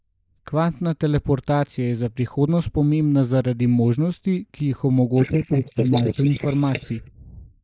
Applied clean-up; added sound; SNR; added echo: neural mask model Resemble Enhance denoiser.